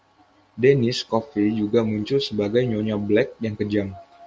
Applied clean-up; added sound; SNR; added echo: none; none; none; none.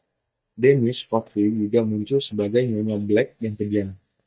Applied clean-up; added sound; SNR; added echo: neural mask model DeepFilterNet 3.